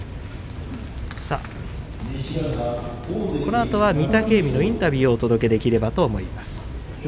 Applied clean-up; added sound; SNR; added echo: none; none; none; none.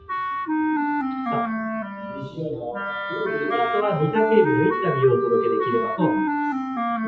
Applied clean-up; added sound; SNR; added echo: classical method WPE with log-MMSE.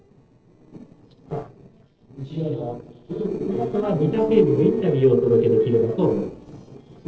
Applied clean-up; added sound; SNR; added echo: neural separator model SepFormer DNS4.